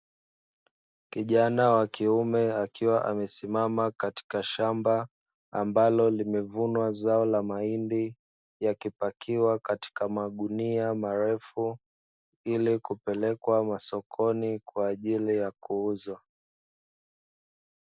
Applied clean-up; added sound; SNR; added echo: none; none; none; none.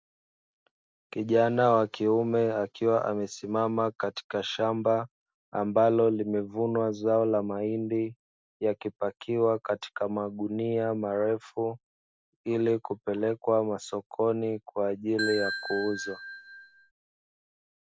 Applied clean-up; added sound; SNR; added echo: none; Ringtone / Bell; 7 dB; none.